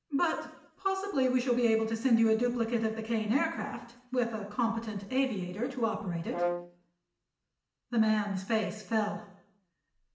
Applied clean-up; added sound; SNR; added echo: none; Brass instrument; 5 dB; reverberation time 0.8 s.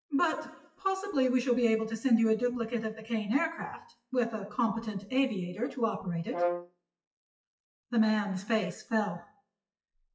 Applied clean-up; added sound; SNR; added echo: classical method WPE with log-MMSE.